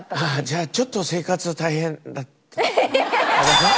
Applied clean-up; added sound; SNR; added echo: none; none; none; none.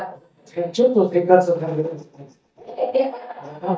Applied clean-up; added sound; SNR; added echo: neural mask model DeepFilterNet 3.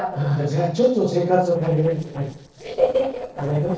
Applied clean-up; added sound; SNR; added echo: neural separator model SepFormer DNS4.